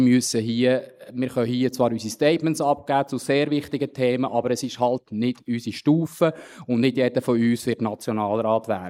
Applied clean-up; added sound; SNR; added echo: neural mask model Resemble Enhance denoiser.